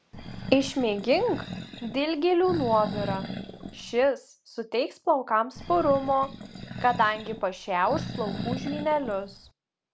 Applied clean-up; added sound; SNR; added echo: none; Animal; 10 dB; none.